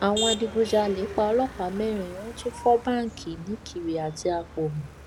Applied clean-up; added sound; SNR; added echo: none; Motor vehicle (road); 11 dB; none.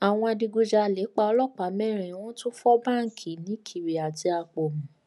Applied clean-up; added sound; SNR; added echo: none; none; none; none.